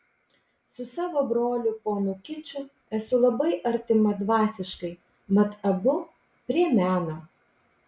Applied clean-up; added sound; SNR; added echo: none; none; none; none.